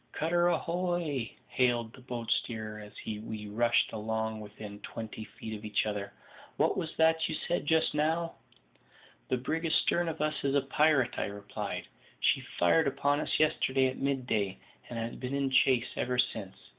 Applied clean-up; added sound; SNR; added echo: none; none; none; none.